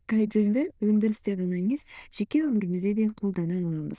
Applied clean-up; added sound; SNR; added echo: neural diffusion model UNIVERSE++.